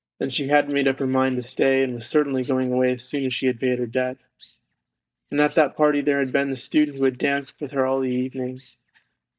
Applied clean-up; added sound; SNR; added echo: neural mask model DeepFilterNet 3.